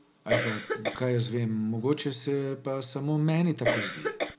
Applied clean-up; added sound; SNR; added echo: none; Cough; 0 dB; none.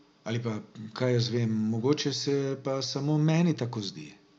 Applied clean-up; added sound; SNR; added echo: none; none; none; none.